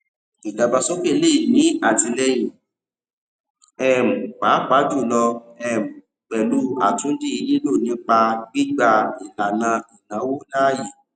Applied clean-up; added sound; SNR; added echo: none; none; none; none.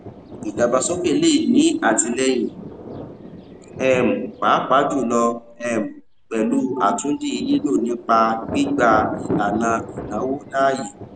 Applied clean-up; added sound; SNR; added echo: none; Thunder; 12 dB; none.